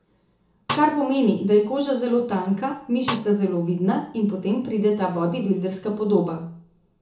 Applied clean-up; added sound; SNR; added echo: none; Snare drum; 9 dB; reverberation time 0.7 s.